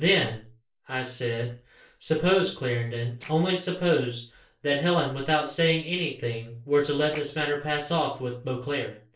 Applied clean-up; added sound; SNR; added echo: neural separator model SepFormer DNS4.